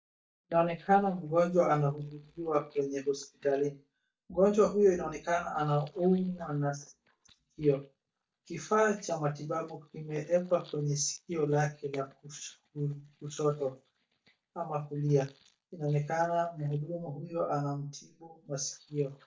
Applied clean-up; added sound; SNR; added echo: neural mask model DeepFilterNet 3.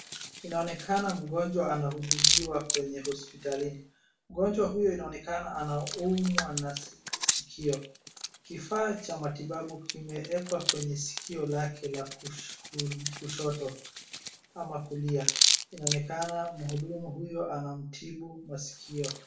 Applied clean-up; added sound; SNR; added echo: none; Hands; 2 dB; reverberation time 0.4 s.